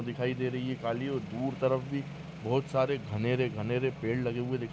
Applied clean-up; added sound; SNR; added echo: none; none; none; none.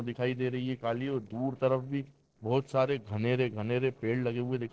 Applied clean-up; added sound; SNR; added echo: neural separator model SepFormer DNS4.